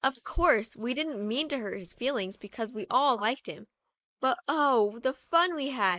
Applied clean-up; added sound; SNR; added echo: neural mask model Resemble Enhance denoiser.